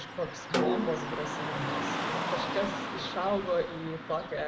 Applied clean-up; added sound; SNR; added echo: none; Snare drum + Car passing by / Traffic noise, roadway noise; 0 dB; none.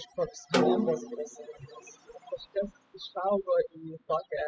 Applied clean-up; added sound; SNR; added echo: classical method spectral subtraction.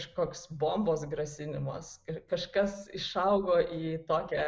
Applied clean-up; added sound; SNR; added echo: none; none; none; none.